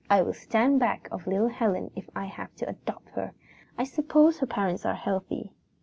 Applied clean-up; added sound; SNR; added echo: none; none; none; none.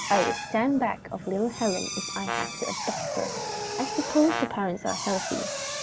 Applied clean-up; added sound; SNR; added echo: none; Brass instrument + Drill; 4 dB; none.